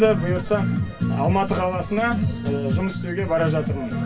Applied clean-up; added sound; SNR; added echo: none; none; none; reverberation time 0.2 s.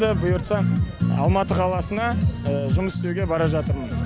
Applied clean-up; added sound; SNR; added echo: none; none; none; none.